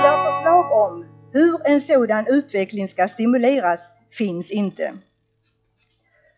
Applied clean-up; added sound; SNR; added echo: classical method log-MMSE.